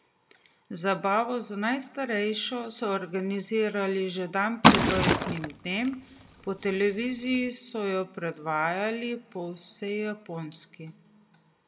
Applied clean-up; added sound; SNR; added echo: none; Liquid; -4 dB; reverberation time 1.7 s.